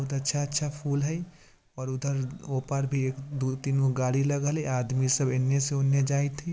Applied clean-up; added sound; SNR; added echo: none; none; none; none.